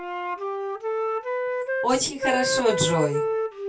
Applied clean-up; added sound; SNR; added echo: none; Wind instrument, woodwind instrument; 0 dB; reverberation time 0.2 s.